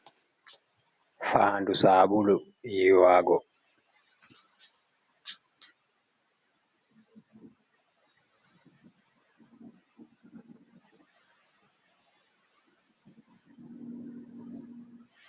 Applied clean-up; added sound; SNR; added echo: none; none; none; none.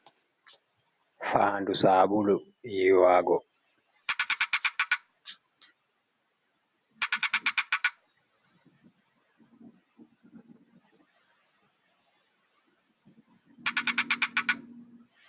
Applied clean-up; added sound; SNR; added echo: none; Ratchet, pawl; -2 dB; none.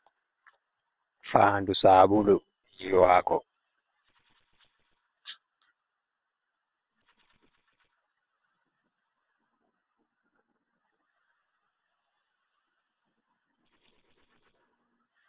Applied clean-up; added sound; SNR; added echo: neural separator model SepFormer WHAM!.